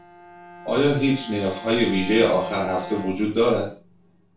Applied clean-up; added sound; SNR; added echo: none; Bowed string instrument; 16 dB; reverberation time 0.3 s.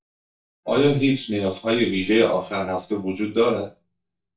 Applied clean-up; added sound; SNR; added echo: neural mask model DeepFilterNet 3.